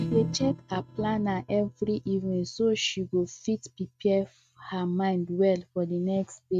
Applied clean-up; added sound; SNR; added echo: neural mask model RNNoise.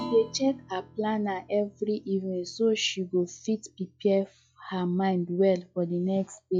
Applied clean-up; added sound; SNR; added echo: classical method log-MMSE.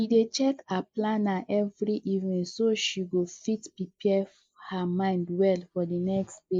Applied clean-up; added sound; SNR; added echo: neural mask model Resemble Enhance denoiser.